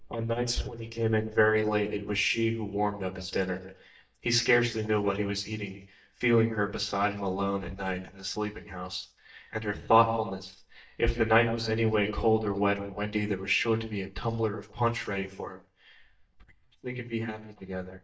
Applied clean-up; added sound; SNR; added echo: neural mask model DeepFilterNet 3.